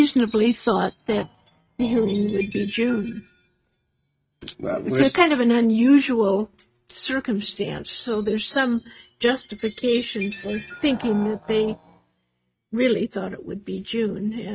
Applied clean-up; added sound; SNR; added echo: neural mask model RNNoise.